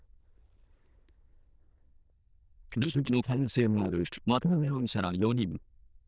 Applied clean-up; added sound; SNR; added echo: neural diffusion model UNIVERSE++.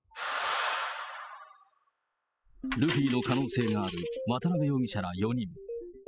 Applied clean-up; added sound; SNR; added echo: classical method spectral subtraction.